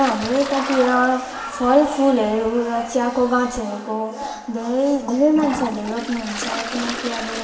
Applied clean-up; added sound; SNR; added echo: none; Toilet flush; 12 dB; reverberation time 0.8 s.